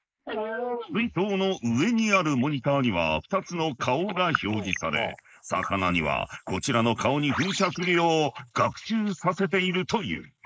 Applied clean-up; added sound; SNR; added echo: neural mask model Resemble Enhance denoiser.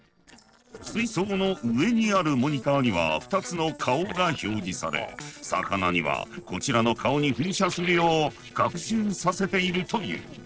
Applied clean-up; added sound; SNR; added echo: neural separator model SepFormer DNS4.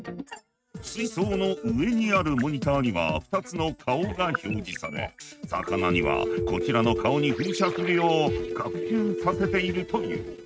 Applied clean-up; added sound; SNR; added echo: neural mask model RNNoise.